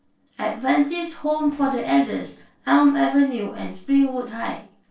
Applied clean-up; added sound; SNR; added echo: neural separator model SepFormer DNS4.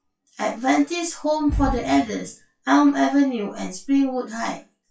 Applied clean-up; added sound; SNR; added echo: classical method WPE with log-MMSE.